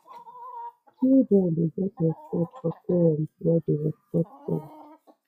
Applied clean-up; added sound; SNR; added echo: classical method log-MMSE.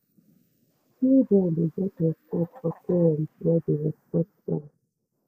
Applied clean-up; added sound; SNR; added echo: neural mask model Resemble Enhance denoiser.